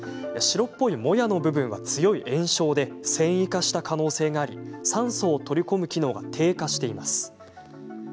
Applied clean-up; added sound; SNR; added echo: none; none; none; none.